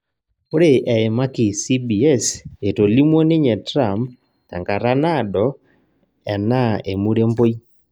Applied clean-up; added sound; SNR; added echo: neural mask model DeepFilterNet 3.